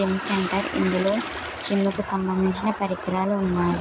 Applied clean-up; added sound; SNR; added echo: none; Toilet flush / Water; 13 dB; none.